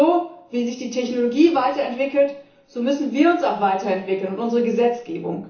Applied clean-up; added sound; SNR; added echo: none; none; none; reverberation time 0.8 s.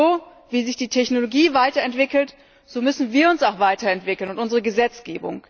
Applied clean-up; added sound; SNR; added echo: none; none; none; none.